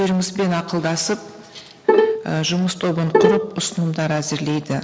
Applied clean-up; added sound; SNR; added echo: none; Bowed string instrument; -3 dB; none.